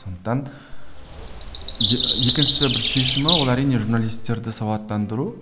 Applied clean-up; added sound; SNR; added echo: none; Bird vocalization, bird call, bird song; -4 dB; none.